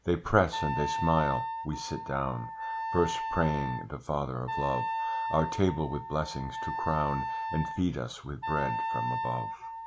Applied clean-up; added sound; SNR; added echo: none; Wind instrument, woodwind instrument; 4 dB; none.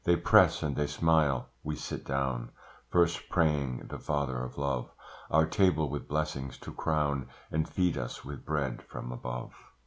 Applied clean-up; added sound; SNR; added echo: none; none; none; none.